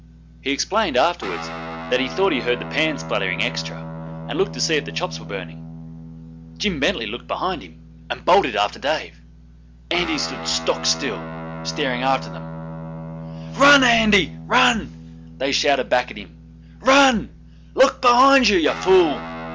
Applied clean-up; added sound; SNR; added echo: none; Guitar; 12 dB; none.